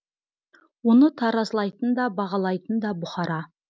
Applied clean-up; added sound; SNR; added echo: none; none; none; none.